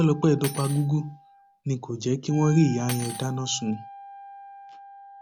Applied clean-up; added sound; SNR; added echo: none; Cutlery, silverware + Wind instrument, woodwind instrument; 15 dB; none.